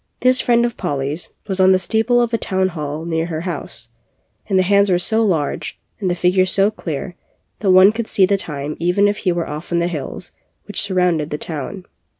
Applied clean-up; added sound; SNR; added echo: none; none; none; none.